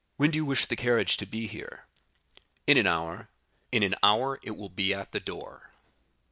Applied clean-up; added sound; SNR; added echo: none; none; none; none.